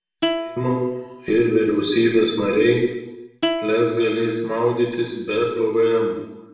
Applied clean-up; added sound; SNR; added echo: none; Plucked string instrument; 11 dB; reverberation time 0.9 s.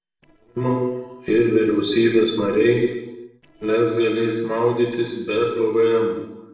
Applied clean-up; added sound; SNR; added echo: neural separator model SepFormer DNS4.